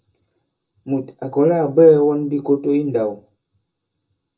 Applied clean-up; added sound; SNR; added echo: none; none; none; reverberation time 0.2 s.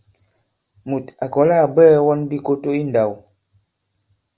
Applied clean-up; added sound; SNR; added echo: none; none; none; none.